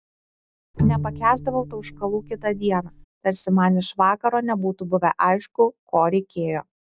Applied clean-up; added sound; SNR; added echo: none; Bowed string instrument; 6 dB; none.